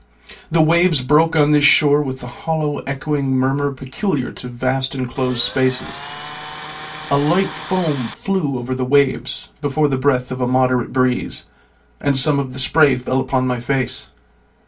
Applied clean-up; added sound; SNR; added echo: none; Tools; 13 dB; reverberation time 0.2 s.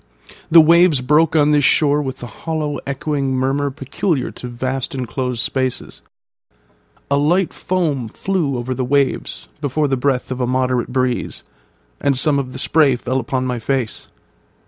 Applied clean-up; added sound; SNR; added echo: none; none; none; none.